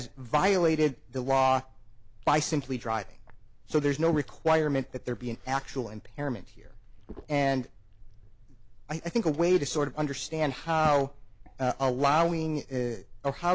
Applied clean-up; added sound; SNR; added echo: none; Liquid; 16 dB; none.